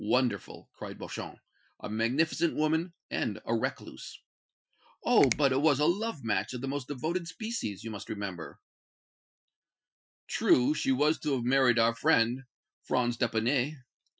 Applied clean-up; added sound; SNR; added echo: classical method Wiener filter.